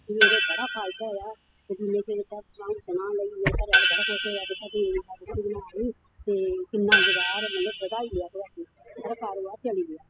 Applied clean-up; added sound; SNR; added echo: classical method spectral subtraction.